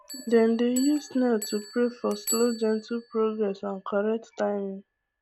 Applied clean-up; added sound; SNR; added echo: none; Bell; 14 dB; none.